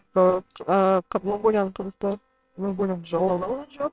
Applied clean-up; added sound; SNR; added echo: neural separator model SepFormer WHAMR!.